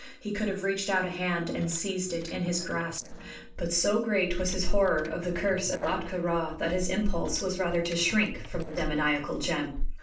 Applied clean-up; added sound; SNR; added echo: neural separator model SepFormer DNS4.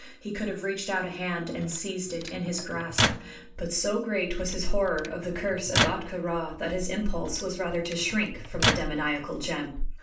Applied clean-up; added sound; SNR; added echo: none; Microwave oven; 3 dB; reverberation time 0.4 s.